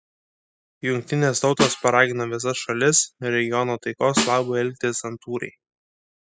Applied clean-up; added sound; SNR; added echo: classical method spectral subtraction.